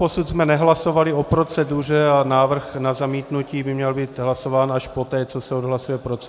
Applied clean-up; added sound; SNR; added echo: none; none; none; none.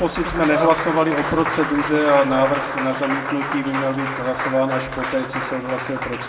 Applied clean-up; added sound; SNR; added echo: none; Applause; 5 dB; reverberation time 1.2 s.